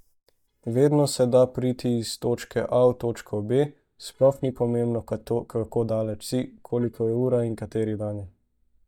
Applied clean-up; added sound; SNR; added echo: neural mask model DeepFilterNet 3.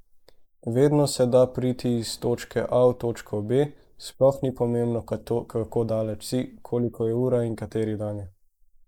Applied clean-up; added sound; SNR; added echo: neural mask model Resemble Enhance denoiser.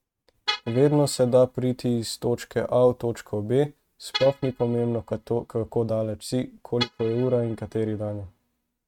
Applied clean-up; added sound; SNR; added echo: neural mask model RNNoise.